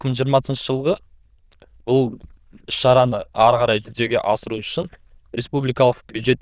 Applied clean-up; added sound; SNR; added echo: neural diffusion model UNIVERSE++.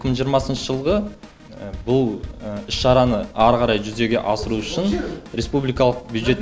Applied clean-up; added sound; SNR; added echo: none; Drum kit; 15 dB; none.